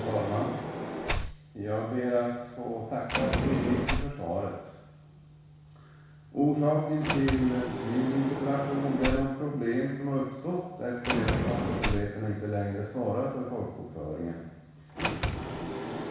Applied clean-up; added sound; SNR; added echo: none; Sliding door; 4 dB; reverberation time 1.1 s.